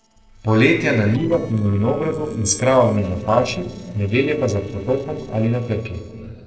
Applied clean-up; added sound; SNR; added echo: neural separator model SepFormer DNS4.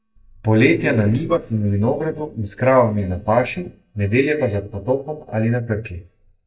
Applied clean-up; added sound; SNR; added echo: neural mask model DeepFilterNet 3.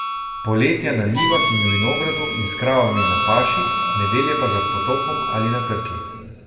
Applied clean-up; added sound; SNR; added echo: none; Harmonica; 0 dB; reverberation time 2.1 s.